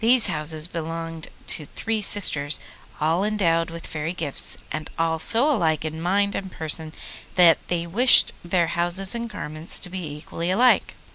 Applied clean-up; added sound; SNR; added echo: none; none; none; none.